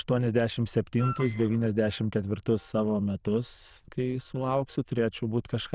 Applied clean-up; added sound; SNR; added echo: neural diffusion model UNIVERSE++.